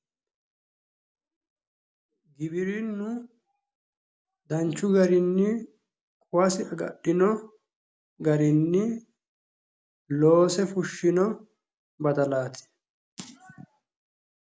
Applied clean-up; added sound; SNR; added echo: none; none; none; none.